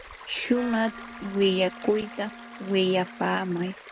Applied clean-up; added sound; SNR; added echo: none; Wind instrument, woodwind instrument + Stream; 15 dB; none.